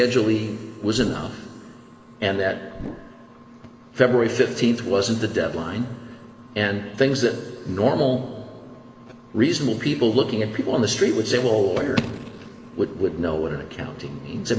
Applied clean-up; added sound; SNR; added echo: none; Whoosh, swoosh, swish; 11 dB; reverberation time 2.5 s.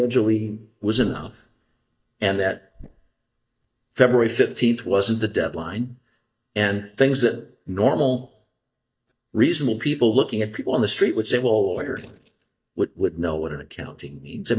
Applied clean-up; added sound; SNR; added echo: neural mask model DeepFilterNet 3.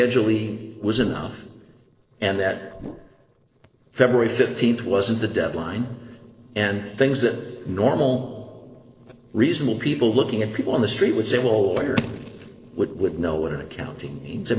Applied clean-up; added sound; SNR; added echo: neural separator model SepFormer DNS4.